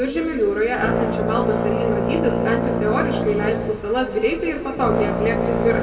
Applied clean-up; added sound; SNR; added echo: none; Brass instrument; 1 dB; reverberation time 1.7 s.